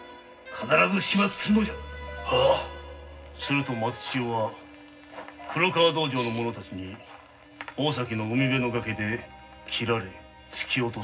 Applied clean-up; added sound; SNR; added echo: none; Tambourine; -3 dB; reverberation time 0.4 s.